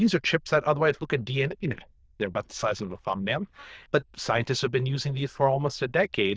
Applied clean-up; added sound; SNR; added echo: neural diffusion model UNIVERSE++.